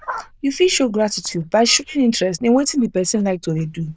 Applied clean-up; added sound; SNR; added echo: neural diffusion model UNIVERSE++.